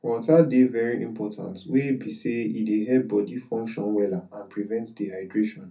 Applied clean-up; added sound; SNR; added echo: none; none; none; reverberation time 0.3 s.